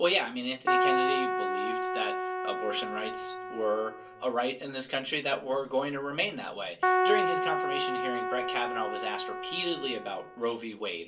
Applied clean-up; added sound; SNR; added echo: none; Keyboard (musical); -2 dB; reverberation time 0.2 s.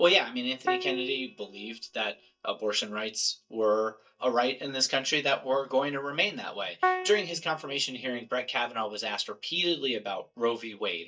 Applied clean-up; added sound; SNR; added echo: neural mask model DeepFilterNet 3.